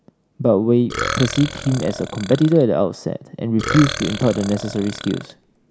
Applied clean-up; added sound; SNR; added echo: none; Burping, eructation; 9 dB; none.